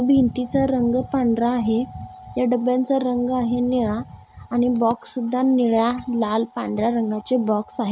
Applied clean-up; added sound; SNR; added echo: none; none; none; none.